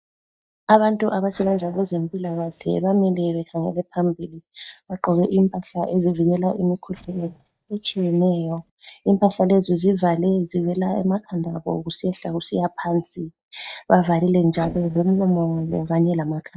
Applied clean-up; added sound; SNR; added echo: neural mask model DeepFilterNet 3.